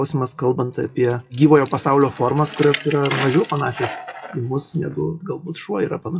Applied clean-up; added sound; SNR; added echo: classical method WPE with log-MMSE.